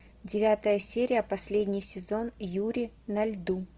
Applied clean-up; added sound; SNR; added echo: none; none; none; none.